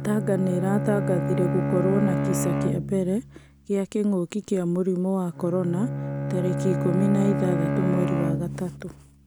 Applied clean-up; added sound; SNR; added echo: none; Bowed string instrument; 2 dB; none.